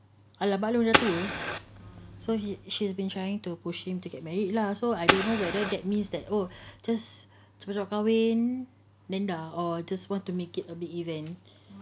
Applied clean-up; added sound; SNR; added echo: none; Fire; 0 dB; none.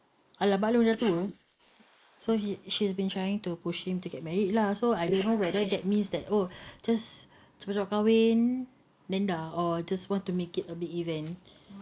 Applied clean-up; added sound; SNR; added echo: neural mask model Resemble Enhance denoiser.